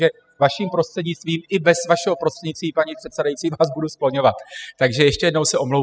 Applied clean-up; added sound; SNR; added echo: classical method spectral subtraction.